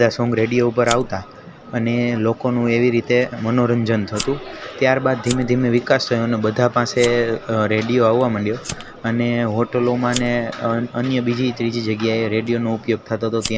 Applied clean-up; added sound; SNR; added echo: none; Fire; 18 dB; none.